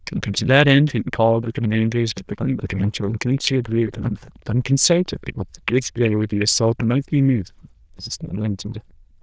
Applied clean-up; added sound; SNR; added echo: neural diffusion model UNIVERSE++.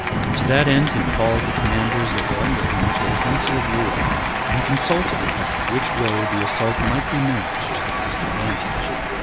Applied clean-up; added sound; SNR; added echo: none; Thunder / Rain + Applause / Cheering; -2 dB; none.